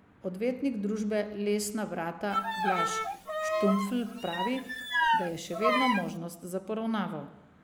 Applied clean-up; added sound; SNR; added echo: none; Bowed string instrument; -2 dB; none.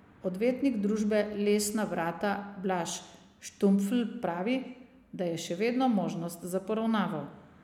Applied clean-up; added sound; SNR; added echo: none; none; none; none.